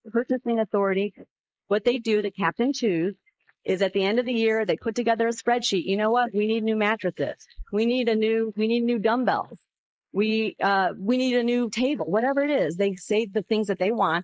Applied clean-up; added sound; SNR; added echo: neural mask model Resemble Enhance denoiser.